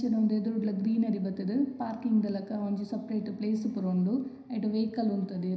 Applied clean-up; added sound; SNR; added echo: none; none; none; reverberation time 0.9 s.